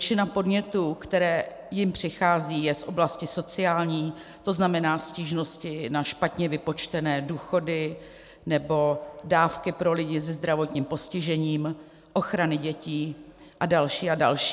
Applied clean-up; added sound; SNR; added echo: none; none; none; none.